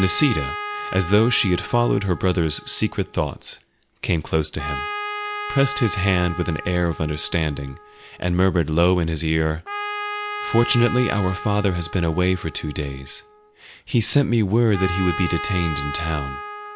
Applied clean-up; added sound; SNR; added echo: none; Trumpet; 10 dB; none.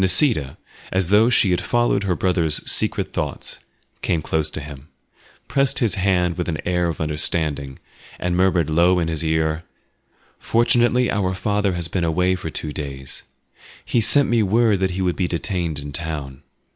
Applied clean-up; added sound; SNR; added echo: none; none; none; none.